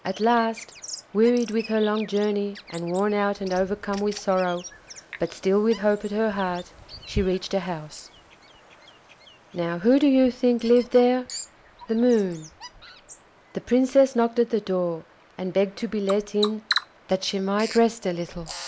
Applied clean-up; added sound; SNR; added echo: none; Bird vocalization, bird call, bird song; 16 dB; none.